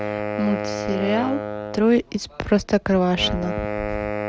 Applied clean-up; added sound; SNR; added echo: none; Wind instrument, woodwind instrument; 6 dB; none.